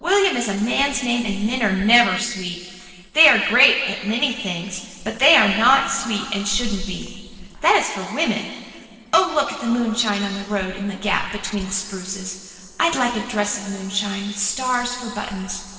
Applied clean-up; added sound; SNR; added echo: neural separator model SepFormer DNS4.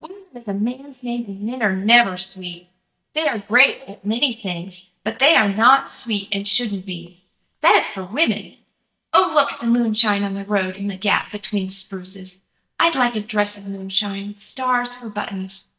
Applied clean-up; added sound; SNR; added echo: neural mask model DeepFilterNet 3.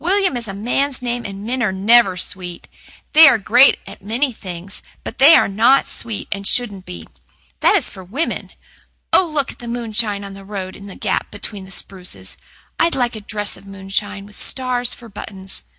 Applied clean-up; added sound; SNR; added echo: none; none; none; none.